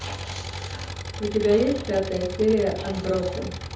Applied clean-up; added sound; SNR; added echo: none; Engine; 9 dB; reverberation time 0.6 s.